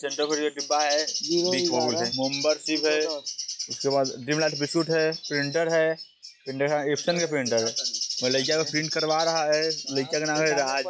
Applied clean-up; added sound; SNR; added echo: classical method log-MMSE.